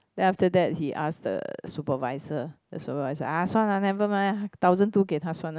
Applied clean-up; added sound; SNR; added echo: none; none; none; none.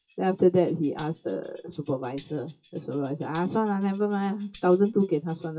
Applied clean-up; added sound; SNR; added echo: classical method WPE with log-MMSE.